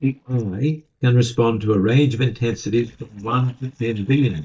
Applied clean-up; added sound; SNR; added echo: neural mask model DeepFilterNet 3.